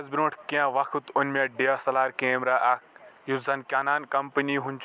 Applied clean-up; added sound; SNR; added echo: none; none; none; none.